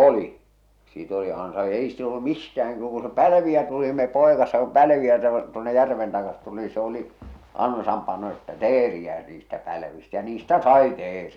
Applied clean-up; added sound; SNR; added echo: none; none; none; none.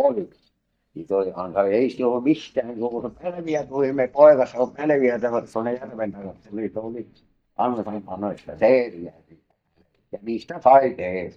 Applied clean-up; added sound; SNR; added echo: neural mask model DeepFilterNet 3.